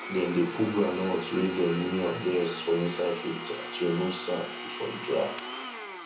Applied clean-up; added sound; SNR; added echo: none; Domestic sounds, home sounds; 8 dB; reverberation time 0.6 s.